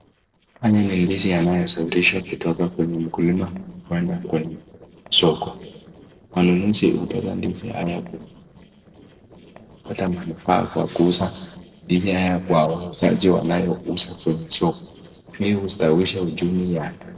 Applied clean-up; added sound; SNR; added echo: neural separator model SepFormer DNS4.